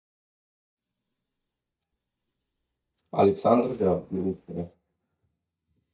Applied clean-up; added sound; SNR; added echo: neural mask model DeepFilterNet 3.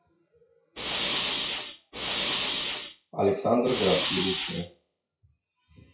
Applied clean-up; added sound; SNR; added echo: classical method WPE with log-MMSE.